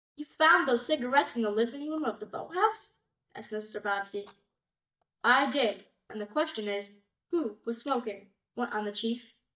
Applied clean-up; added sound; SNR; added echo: neural mask model DeepFilterNet 3.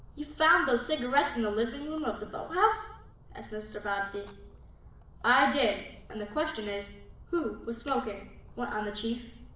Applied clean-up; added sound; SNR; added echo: none; Splash, splatter; 19 dB; reverberation time 0.8 s.